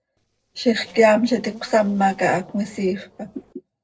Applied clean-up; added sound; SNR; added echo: neural separator model SepFormer DNS4.